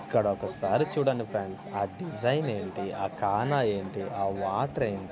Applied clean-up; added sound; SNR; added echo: none; none; none; none.